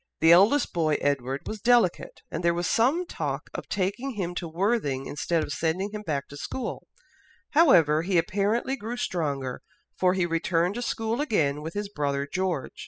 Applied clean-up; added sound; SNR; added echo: classical method spectral subtraction.